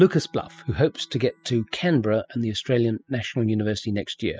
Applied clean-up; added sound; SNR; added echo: classical method spectral subtraction.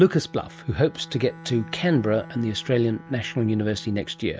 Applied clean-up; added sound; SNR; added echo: none; Bowed string instrument; 19 dB; none.